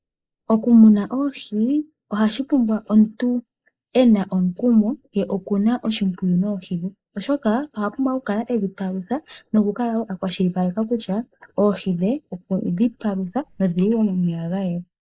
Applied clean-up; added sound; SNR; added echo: neural mask model Resemble Enhance denoiser.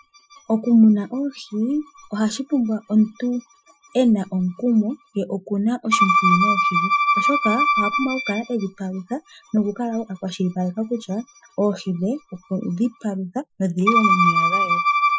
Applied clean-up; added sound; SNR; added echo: classical method Wiener filter.